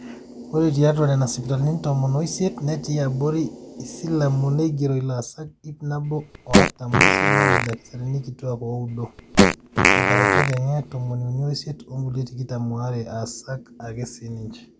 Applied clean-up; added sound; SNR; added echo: none; Fart; -4 dB; none.